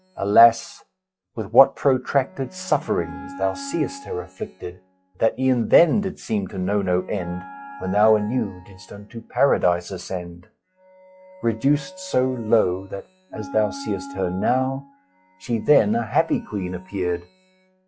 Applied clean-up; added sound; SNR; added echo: classical method log-MMSE.